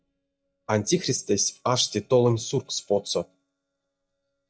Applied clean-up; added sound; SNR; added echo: neural mask model DeepFilterNet 3.